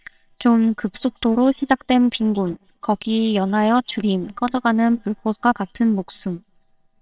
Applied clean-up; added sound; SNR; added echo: neural separator model SepFormer WHAMR!.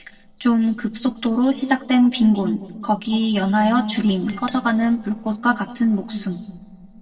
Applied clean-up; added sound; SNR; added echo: neural separator model SepFormer DNS4.